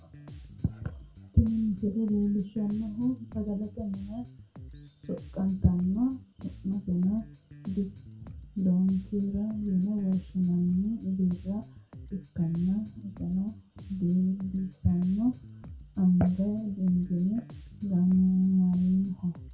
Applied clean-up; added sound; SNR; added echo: none; Bass guitar; 18 dB; reverberation time 0.2 s.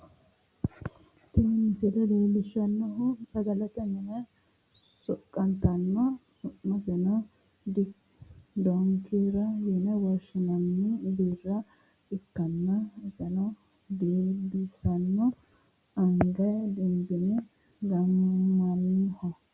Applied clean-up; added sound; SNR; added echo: none; none; none; none.